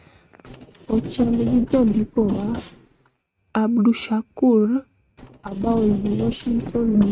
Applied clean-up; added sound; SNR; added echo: neural mask model RNNoise.